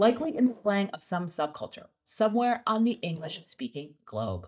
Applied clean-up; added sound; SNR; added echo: neural mask model DeepFilterNet 3.